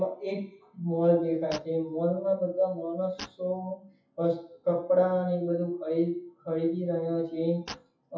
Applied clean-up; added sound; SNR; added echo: classical method WPE with log-MMSE.